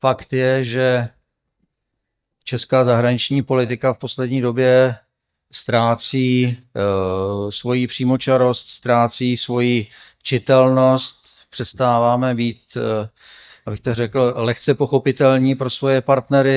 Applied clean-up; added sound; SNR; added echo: neural mask model DeepFilterNet 3.